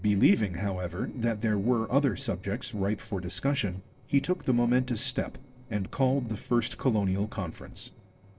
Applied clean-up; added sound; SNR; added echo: neural separator model SepFormer DNS4.